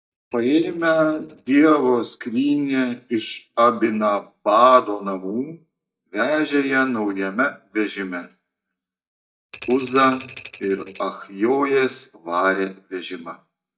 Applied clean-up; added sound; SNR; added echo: neural mask model DeepFilterNet 3.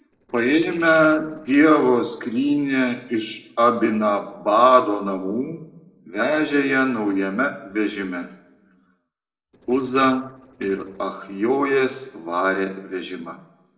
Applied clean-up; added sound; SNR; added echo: neural separator model SepFormer DNS4.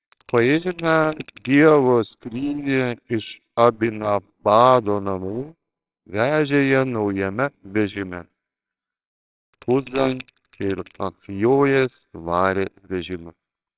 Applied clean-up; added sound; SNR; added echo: neural separator model SepFormer WHAMR!.